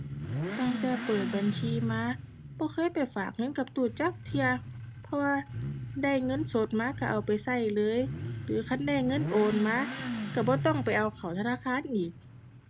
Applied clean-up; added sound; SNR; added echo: none; Motorcycle / Accelerating, revving, vroom; 7 dB; none.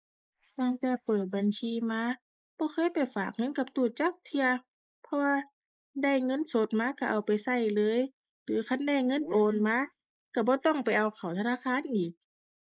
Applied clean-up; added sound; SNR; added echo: neural mask model Resemble Enhance denoiser.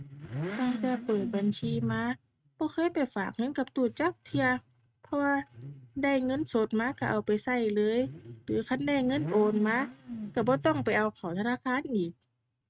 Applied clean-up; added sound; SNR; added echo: neural mask model RNNoise.